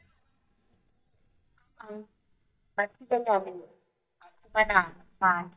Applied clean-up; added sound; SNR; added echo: neural mask model DeepFilterNet 3.